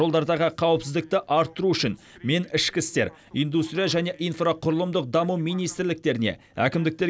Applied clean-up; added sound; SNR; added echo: none; none; none; none.